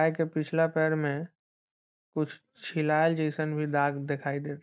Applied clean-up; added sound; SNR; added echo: none; none; none; none.